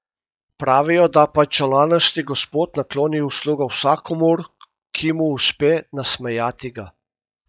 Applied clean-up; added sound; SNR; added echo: classical method log-MMSE.